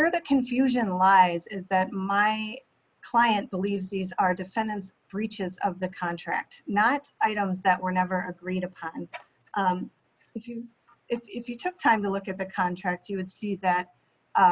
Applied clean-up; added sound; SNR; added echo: none; none; none; none.